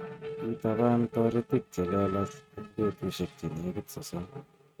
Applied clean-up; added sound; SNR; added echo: neural mask model RNNoise.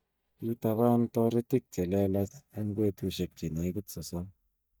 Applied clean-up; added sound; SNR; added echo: neural mask model DeepFilterNet 3.